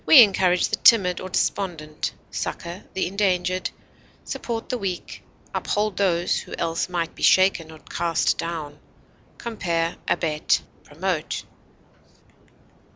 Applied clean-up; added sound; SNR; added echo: none; none; none; none.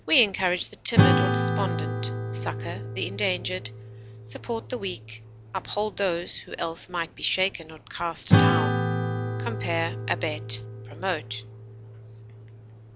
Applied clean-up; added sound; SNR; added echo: none; Acoustic guitar / Strum; -1 dB; none.